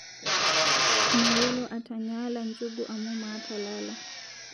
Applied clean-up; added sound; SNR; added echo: none; Drill; -4 dB; none.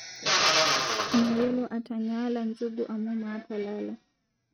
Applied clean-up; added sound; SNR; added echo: neural mask model RNNoise.